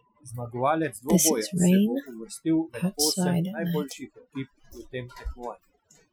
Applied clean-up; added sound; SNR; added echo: classical method Wiener filter.